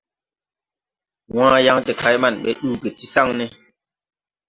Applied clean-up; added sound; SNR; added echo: none; none; none; none.